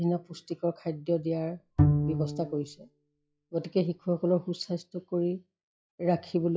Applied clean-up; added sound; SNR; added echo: classical method log-MMSE.